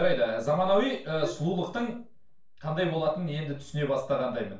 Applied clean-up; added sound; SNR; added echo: neural separator model SepFormer DNS4.